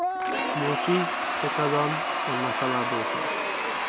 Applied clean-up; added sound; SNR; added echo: none; Applause / Crowd / Cheering; -3 dB; none.